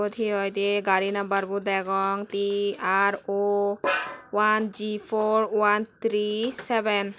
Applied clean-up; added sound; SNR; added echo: none; none; none; none.